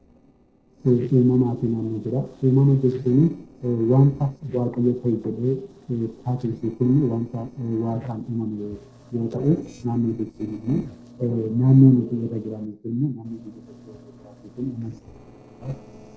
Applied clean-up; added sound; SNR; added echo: neural separator model SepFormer DNS4.